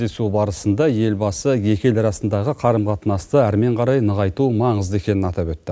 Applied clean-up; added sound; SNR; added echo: none; none; none; none.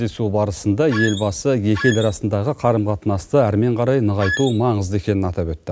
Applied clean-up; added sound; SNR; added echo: none; Squeak; 8 dB; none.